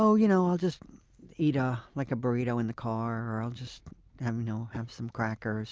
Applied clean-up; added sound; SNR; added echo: none; none; none; none.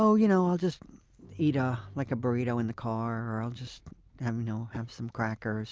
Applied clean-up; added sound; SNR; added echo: none; Bowed string instrument; 18 dB; none.